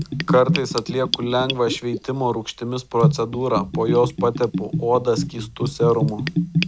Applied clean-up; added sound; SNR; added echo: none; Bathtub (filling or washing) / Gurgling; 3 dB; none.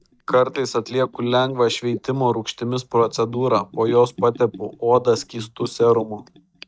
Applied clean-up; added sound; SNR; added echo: neural mask model DeepFilterNet 3.